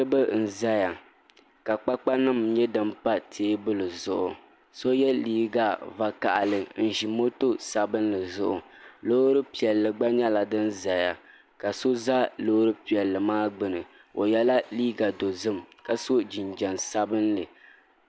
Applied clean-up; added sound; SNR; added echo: none; none; none; none.